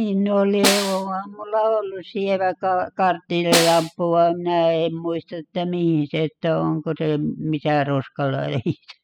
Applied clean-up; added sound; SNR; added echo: classical method spectral subtraction.